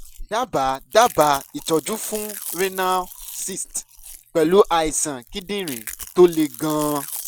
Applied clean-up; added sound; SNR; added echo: none; Chewing, mastication; 14 dB; none.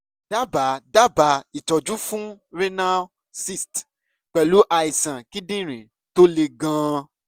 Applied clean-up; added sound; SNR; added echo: none; none; none; none.